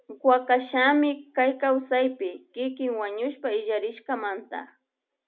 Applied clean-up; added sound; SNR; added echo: none; none; none; none.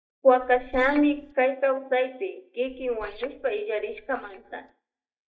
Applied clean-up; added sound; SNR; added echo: neural mask model DeepFilterNet 3.